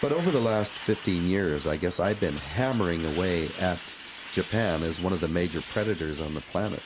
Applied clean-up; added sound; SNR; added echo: none; Truck; 14 dB; none.